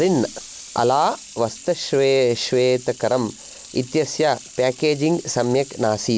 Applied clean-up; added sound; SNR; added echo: none; Sink (filling or washing) / Water tap, faucet; 18 dB; none.